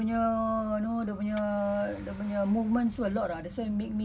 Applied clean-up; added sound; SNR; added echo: none; none; none; none.